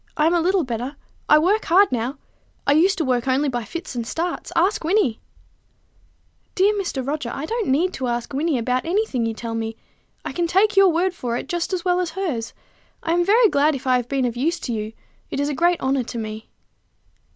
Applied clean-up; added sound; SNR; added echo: none; none; none; none.